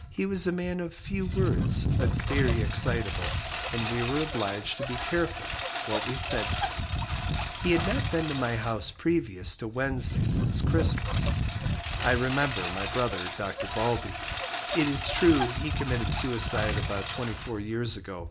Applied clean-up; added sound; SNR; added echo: none; Engine; 0 dB; none.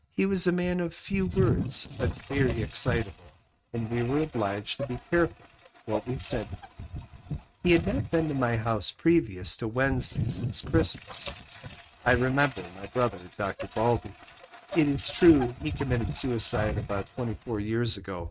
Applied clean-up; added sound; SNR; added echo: neural mask model RNNoise.